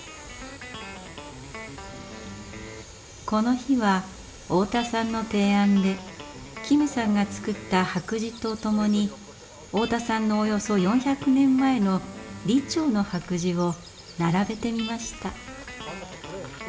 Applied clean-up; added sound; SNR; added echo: none; Guitar; 17 dB; reverberation time 0.5 s.